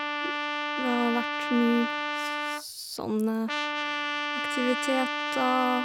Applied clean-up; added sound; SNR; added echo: none; Trumpet; 1 dB; none.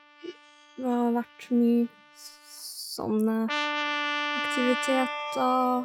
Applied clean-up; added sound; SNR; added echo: classical method log-MMSE.